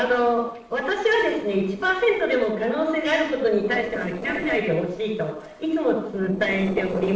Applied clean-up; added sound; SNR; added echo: neural separator model SepFormer DNS4.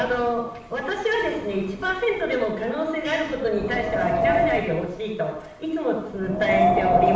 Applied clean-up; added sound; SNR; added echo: none; Wind; 1 dB; reverberation time 0.7 s.